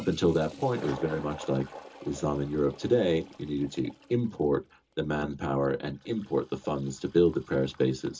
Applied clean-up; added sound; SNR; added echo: none; Toilet flush; 19 dB; reverberation time 0.2 s.